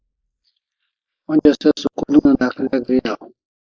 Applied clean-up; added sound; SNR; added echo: neural mask model Resemble Enhance denoiser.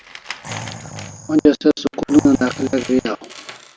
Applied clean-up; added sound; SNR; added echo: none; Tools + Animal; 15 dB; none.